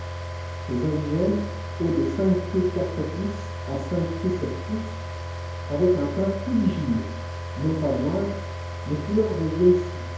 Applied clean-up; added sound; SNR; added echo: none; Car; 7 dB; reverberation time 0.9 s.